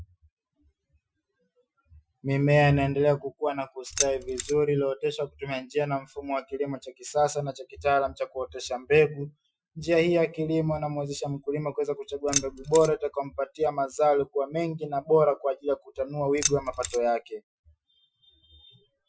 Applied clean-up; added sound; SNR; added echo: classical method Wiener filter.